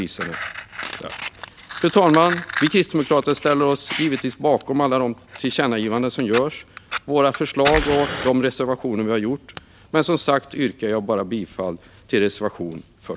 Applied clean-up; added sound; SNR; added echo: none; Fire; 11 dB; none.